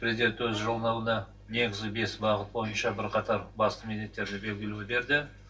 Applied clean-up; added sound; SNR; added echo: none; Wind instrument, woodwind instrument; 20 dB; reverberation time 0.1 s.